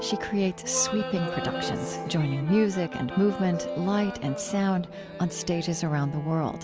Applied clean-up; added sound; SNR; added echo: none; Bowed string instrument; 17 dB; none.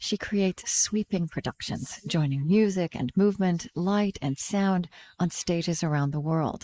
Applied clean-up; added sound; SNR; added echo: neural mask model Resemble Enhance denoiser.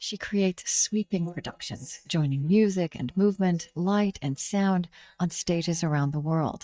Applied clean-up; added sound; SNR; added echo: neural mask model DeepFilterNet 3.